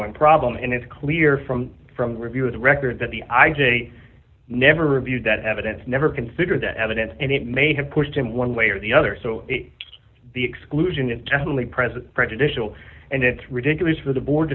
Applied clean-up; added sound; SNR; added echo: none; none; none; none.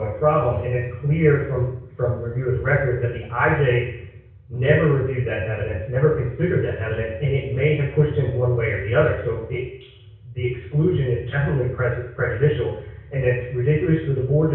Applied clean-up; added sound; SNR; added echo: none; none; none; reverberation time 0.6 s.